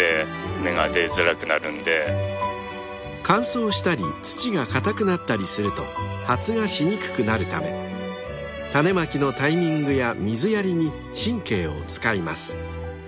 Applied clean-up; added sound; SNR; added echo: none; none; none; none.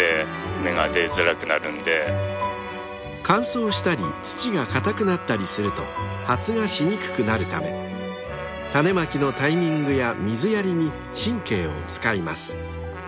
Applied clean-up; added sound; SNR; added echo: none; Trumpet; 16 dB; none.